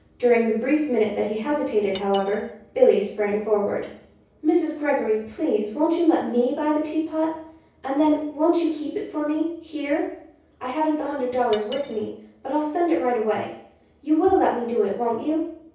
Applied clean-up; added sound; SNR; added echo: none; Cutlery, silverware; 16 dB; reverberation time 0.6 s.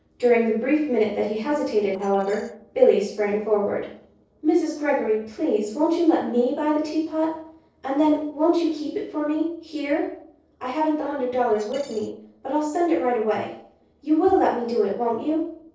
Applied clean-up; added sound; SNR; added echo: neural separator model SepFormer DNS4.